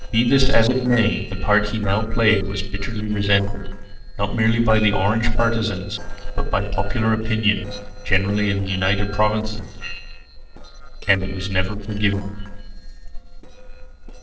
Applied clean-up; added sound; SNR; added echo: neural separator model SepFormer DNS4.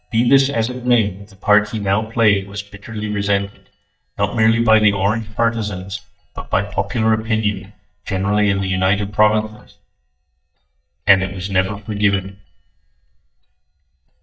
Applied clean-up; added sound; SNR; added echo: neural mask model DeepFilterNet 3.